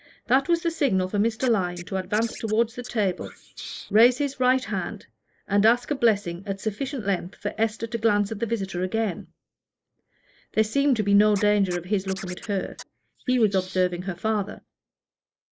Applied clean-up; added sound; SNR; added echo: neural mask model Resemble Enhance denoiser.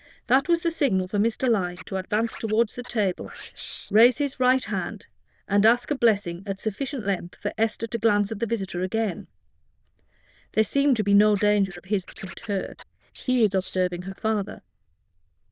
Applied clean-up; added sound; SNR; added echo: neural diffusion model UNIVERSE++.